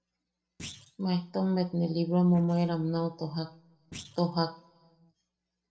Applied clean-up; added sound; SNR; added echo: neural separator model SepFormer DNS4.